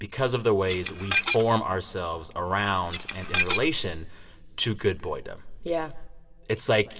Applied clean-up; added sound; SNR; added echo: none; Dishes, pots, and pans / Glass; -4 dB; reverberation time 1.2 s.